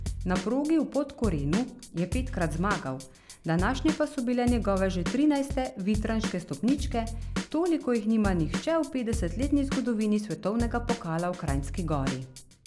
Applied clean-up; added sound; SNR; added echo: none; Drum / Drum kit; 6 dB; none.